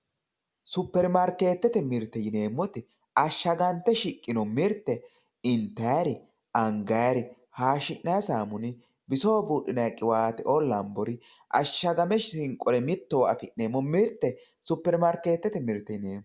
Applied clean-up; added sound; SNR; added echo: none; none; none; none.